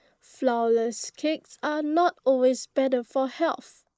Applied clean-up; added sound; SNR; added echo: neural mask model Resemble Enhance denoiser.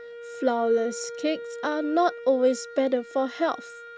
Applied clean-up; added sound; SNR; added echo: none; Wind instrument, woodwind instrument; 13 dB; none.